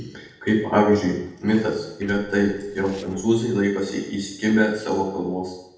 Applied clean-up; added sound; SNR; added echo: neural separator model SepFormer DNS4.